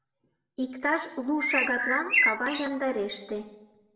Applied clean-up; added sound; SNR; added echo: none; Bird; -3 dB; reverberation time 0.8 s.